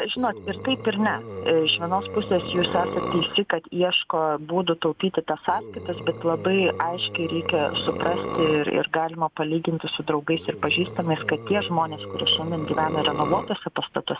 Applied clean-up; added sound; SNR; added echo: none; Burping, eructation; 8 dB; none.